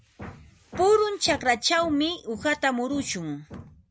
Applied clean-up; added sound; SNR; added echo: none; none; none; none.